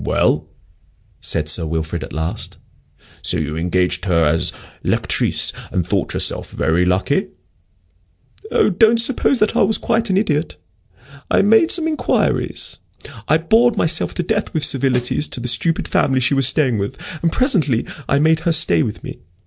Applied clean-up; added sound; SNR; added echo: neural separator model SepFormer DNS4.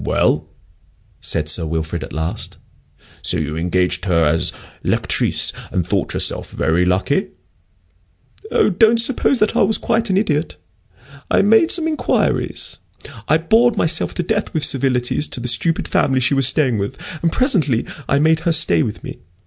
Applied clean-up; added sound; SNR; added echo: none; none; none; none.